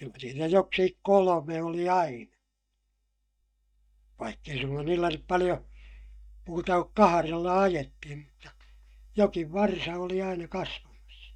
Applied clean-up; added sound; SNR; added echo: neural mask model DeepFilterNet 3.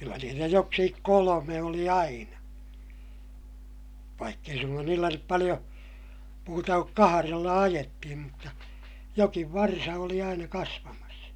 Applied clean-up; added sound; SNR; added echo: none; none; none; none.